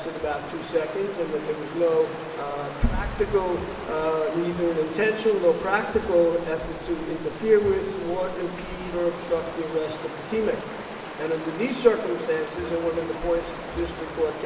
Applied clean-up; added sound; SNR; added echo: none; Stream; 11 dB; reverberation time 2.0 s.